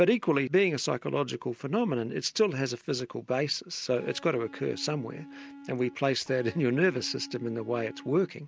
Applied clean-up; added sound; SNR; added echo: none; Electric guitar; 18 dB; none.